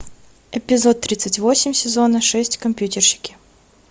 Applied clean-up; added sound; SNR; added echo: none; none; none; none.